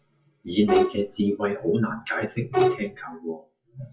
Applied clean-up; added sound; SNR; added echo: classical method WPE with log-MMSE.